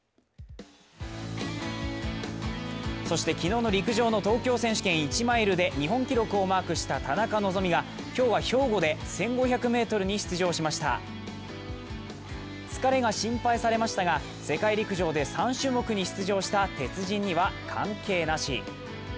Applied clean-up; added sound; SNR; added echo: none; none; none; none.